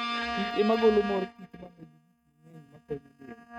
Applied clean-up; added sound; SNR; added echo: neural mask model RNNoise.